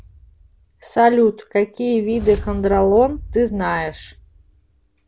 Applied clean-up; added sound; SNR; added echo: none; Whoosh, swoosh, swish; 16 dB; none.